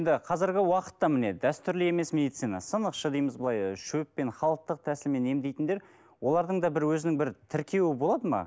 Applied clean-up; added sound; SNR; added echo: none; none; none; none.